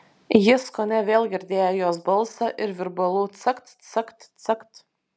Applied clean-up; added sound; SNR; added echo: none; none; none; none.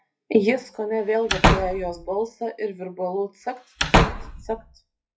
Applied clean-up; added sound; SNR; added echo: classical method WPE with log-MMSE.